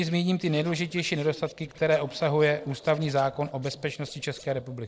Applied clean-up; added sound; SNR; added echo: neural separator model SepFormer DNS4.